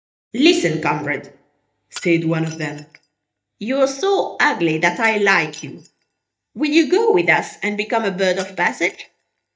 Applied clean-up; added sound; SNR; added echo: neural mask model DeepFilterNet 3.